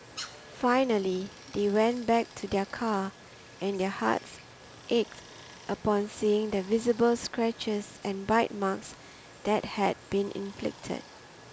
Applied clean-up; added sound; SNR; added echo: none; Stream; 19 dB; none.